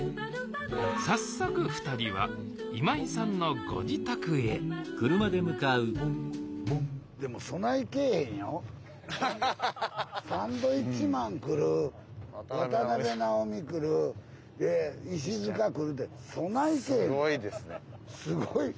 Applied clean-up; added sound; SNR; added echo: none; none; none; none.